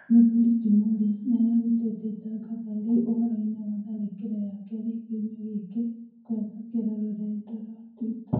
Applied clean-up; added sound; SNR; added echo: none; none; none; reverberation time 0.9 s.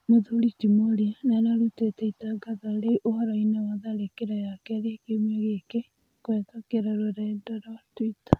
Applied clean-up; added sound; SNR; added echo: none; none; none; none.